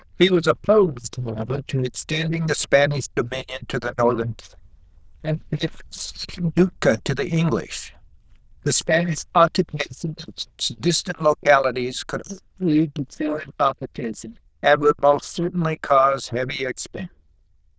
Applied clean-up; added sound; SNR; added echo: neural diffusion model UNIVERSE++.